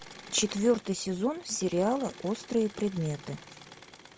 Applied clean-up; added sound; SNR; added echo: none; Engine / Mechanisms; 19 dB; none.